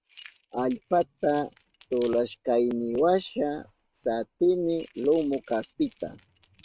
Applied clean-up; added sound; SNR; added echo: neural mask model RNNoise.